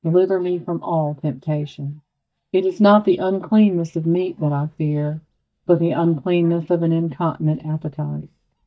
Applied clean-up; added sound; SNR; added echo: neural mask model DeepFilterNet 3.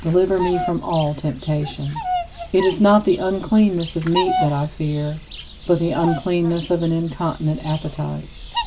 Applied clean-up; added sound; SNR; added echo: none; Bird vocalization, bird call, bird song; 9 dB; none.